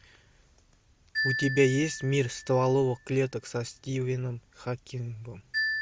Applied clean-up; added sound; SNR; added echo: none; Marimba, xylophone; 8 dB; none.